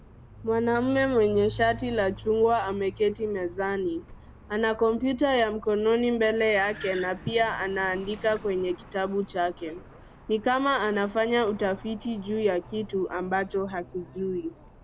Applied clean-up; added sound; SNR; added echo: none; Car; 17 dB; none.